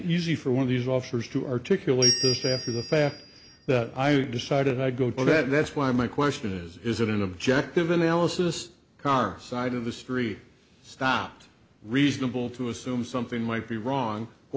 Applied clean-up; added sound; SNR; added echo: none; Bell; 4 dB; none.